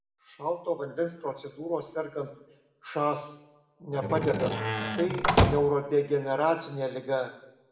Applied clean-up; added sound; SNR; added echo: none; Slam; -3 dB; reverberation time 0.8 s.